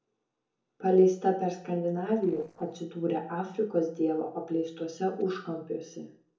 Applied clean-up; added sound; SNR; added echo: neural separator model SepFormer DNS4.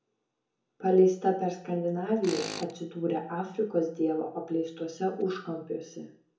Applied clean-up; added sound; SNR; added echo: none; Tools; 15 dB; reverberation time 0.6 s.